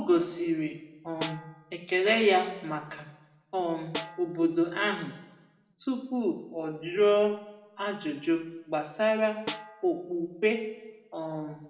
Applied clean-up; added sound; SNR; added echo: none; Snare drum; 13 dB; reverberation time 0.9 s.